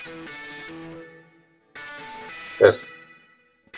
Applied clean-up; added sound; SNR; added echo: none; Electric guitar; 14 dB; none.